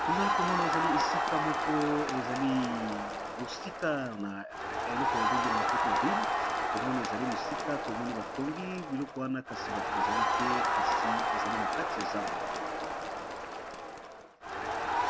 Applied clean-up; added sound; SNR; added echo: none; Crowd; -5 dB; none.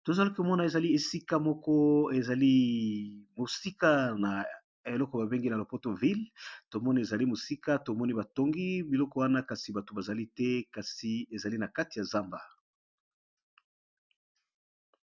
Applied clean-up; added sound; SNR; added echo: none; none; none; none.